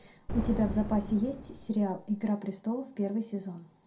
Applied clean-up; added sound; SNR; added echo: none; Boom; 6 dB; reverberation time 0.2 s.